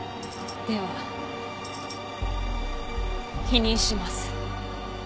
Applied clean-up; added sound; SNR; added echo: none; Tambourine; 16 dB; none.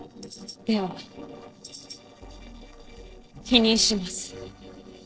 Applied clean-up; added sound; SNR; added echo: neural separator model SepFormer DNS4.